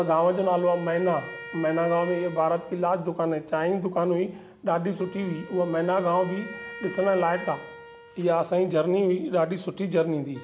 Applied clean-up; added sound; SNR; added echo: none; Wind instrument, woodwind instrument; 18 dB; none.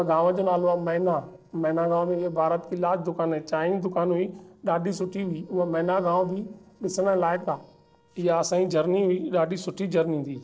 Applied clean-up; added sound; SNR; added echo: neural separator model SepFormer DNS4.